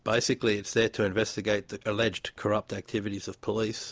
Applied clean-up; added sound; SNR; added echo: none; none; none; none.